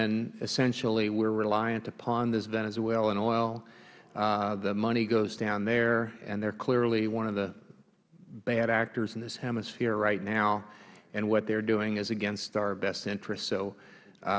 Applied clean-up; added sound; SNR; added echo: none; none; none; none.